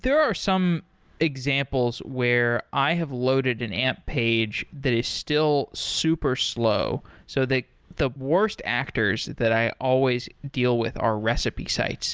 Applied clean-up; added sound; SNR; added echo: none; none; none; none.